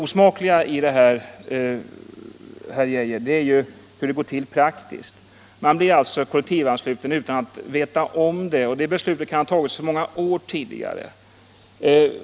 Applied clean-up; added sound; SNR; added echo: none; none; none; none.